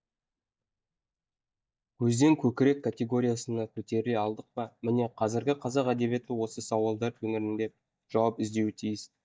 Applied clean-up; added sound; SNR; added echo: neural mask model DeepFilterNet 3.